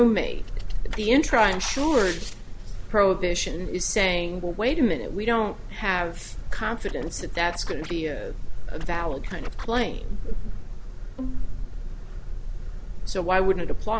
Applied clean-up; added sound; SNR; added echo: none; Bowed string instrument + Scratching (performance technique); 18 dB; none.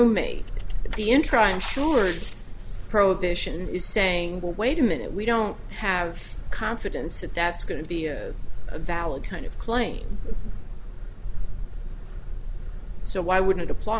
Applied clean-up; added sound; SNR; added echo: none; none; none; none.